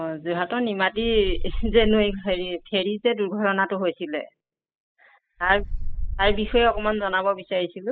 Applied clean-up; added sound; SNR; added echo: classical method spectral subtraction.